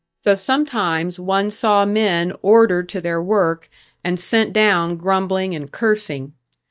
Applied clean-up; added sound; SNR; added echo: neural mask model DeepFilterNet 3.